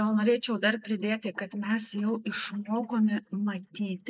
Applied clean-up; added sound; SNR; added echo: neural mask model Resemble Enhance denoiser.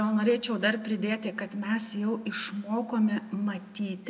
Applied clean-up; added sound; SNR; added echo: none; none; none; none.